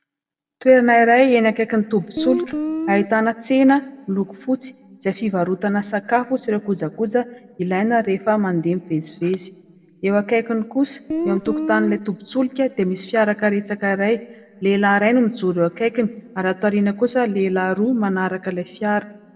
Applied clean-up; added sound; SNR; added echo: none; Guitar; 4 dB; reverberation time 1.4 s.